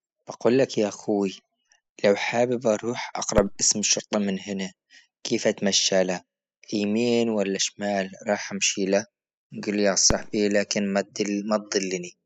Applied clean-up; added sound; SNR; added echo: classical method spectral subtraction.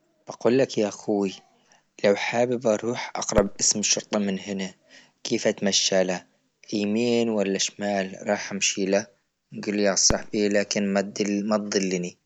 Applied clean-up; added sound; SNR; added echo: none; Fireworks; 17 dB; none.